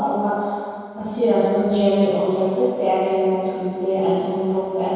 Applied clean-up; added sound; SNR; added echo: none; none; none; reverberation time 2.2 s.